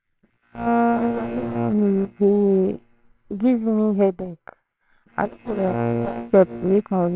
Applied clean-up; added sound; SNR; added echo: neural separator model SepFormer WHAMR!.